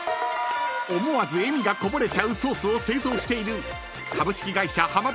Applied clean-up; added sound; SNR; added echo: none; none; none; none.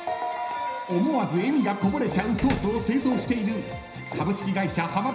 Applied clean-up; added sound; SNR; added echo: none; Slam; 12 dB; reverberation time 0.9 s.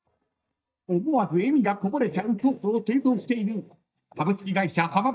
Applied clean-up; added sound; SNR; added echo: neural mask model DeepFilterNet 3.